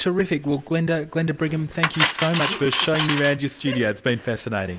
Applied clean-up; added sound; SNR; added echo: none; Cutlery, silverware; 5 dB; none.